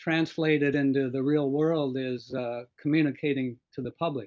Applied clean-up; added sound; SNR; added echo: none; none; none; none.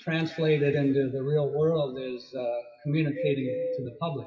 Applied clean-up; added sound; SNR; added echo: classical method WPE with log-MMSE.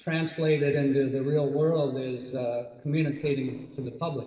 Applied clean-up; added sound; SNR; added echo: neural separator model SepFormer DNS4.